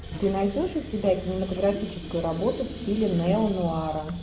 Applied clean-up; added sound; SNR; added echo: none; Sink (filling or washing) / Water tap, faucet; 14 dB; none.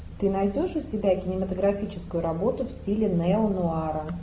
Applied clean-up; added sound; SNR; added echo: none; none; none; none.